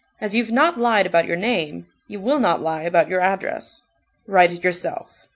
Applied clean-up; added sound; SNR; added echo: none; none; none; none.